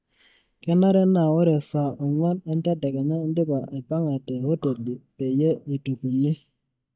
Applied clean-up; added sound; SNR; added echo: neural mask model DeepFilterNet 3.